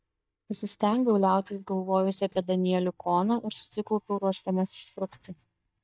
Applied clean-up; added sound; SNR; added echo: neural mask model DeepFilterNet 3.